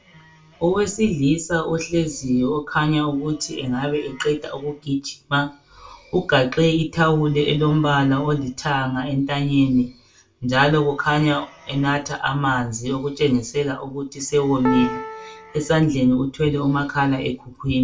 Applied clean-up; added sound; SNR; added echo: none; Piano; 11 dB; reverberation time 0.2 s.